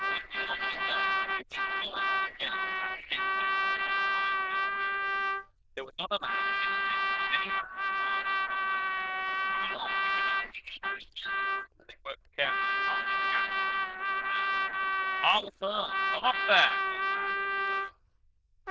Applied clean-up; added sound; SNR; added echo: neural diffusion model UNIVERSE++.